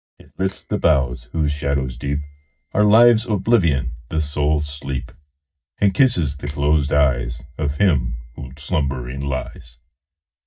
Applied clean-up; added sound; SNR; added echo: neural mask model DeepFilterNet 3.